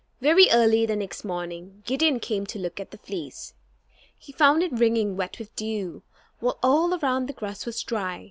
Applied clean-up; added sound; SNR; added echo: none; none; none; none.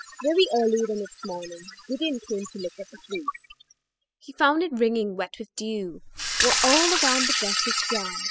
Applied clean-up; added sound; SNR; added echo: classical method spectral subtraction.